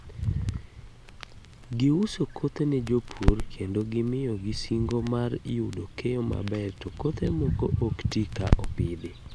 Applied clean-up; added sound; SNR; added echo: none; Crackle; 5 dB; none.